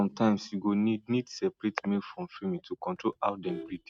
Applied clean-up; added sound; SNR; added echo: neural mask model RNNoise.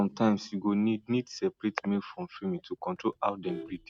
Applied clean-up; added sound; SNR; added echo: none; Vehicle horn, car horn, honking; 19 dB; none.